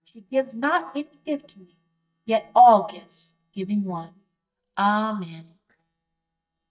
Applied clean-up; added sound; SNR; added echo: neural mask model DeepFilterNet 3.